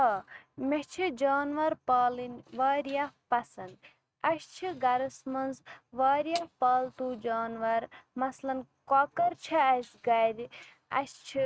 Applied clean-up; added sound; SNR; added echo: neural mask model RNNoise.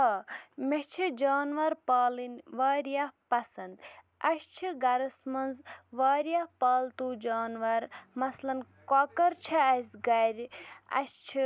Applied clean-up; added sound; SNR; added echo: none; none; none; none.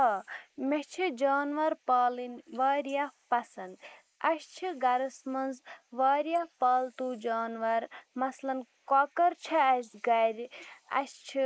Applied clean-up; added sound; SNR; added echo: neural mask model Resemble Enhance denoiser.